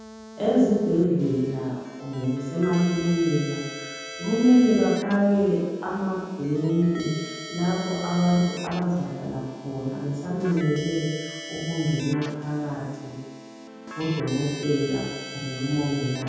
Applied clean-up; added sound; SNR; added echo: none; Keyboard (musical); 14 dB; reverberation time 1.2 s.